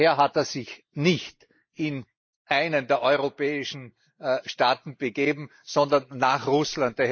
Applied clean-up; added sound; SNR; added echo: neural mask model Resemble Enhance denoiser.